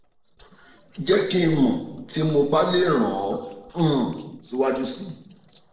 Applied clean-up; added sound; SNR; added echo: neural separator model SepFormer DNS4.